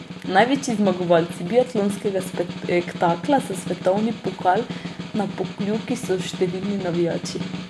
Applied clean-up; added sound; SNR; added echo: none; Snare drum; 10 dB; none.